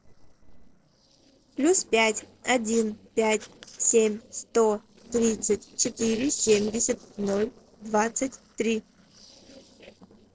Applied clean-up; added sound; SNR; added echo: neural separator model SepFormer DNS4.